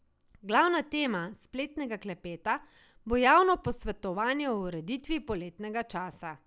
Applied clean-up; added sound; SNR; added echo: none; none; none; none.